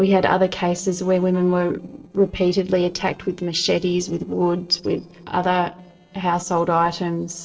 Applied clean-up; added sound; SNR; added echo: neural separator model SepFormer DNS4.